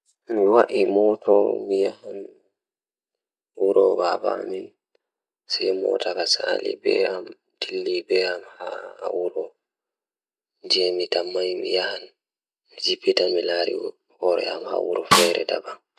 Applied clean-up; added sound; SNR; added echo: none; Snare drum; -3 dB; none.